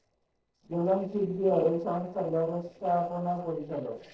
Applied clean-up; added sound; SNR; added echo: neural separator model SepFormer DNS4.